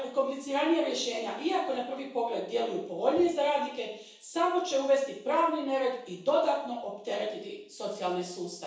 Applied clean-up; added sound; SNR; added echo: none; none; none; reverberation time 0.7 s.